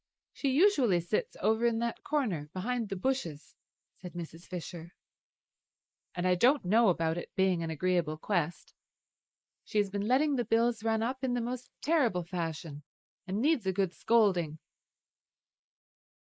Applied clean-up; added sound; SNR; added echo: neural mask model Resemble Enhance denoiser.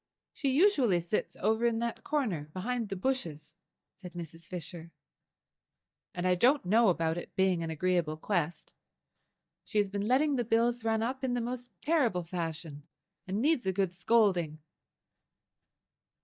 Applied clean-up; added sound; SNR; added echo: neural mask model DeepFilterNet 3.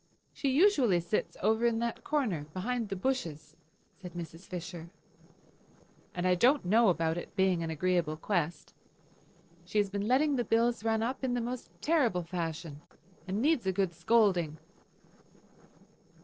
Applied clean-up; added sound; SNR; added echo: neural separator model SepFormer DNS4.